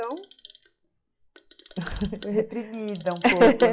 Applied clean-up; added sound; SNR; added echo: classical method log-MMSE.